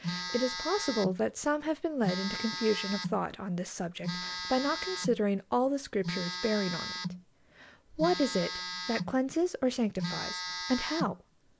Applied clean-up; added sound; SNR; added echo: none; Telephone; 7 dB; none.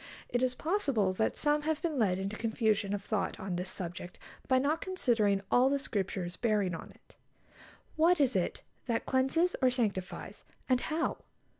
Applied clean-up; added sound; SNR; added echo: none; none; none; none.